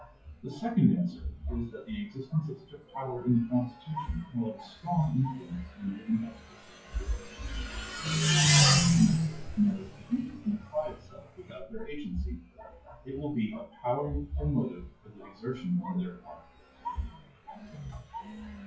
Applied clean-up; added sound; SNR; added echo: classical method WPE with log-MMSE.